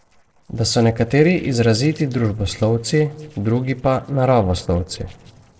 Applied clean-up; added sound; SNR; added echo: neural separator model SepFormer DNS4.